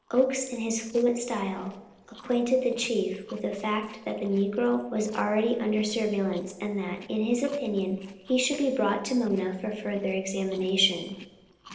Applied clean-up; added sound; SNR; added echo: neural separator model SepFormer DNS4.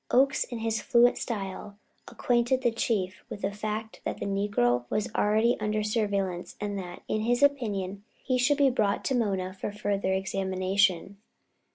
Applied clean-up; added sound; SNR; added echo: none; none; none; none.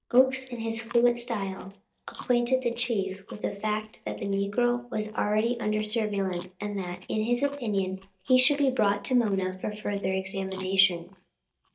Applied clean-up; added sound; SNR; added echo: neural mask model DeepFilterNet 3.